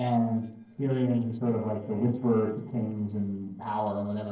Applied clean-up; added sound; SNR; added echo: neural separator model SepFormer DNS4.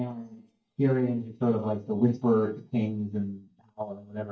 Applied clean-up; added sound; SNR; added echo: neural mask model DeepFilterNet 3.